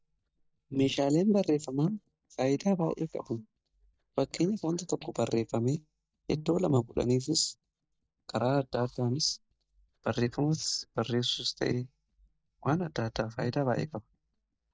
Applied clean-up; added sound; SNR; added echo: neural mask model DeepFilterNet 3.